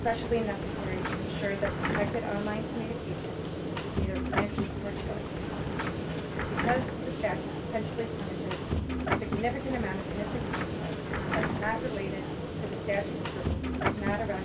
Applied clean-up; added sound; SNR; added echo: none; Subway, metro, underground; -3 dB; reverberation time 0.2 s.